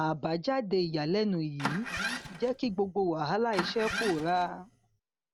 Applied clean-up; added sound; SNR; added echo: none; Engine starting; 7 dB; none.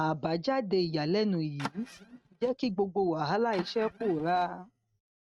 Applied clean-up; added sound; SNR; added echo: neural mask model RNNoise.